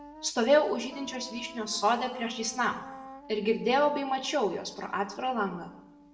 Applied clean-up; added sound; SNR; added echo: none; Wind instrument, woodwind instrument; 19 dB; reverberation time 0.6 s.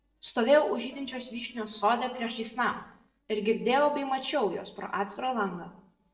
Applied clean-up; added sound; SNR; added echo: neural separator model SepFormer DNS4.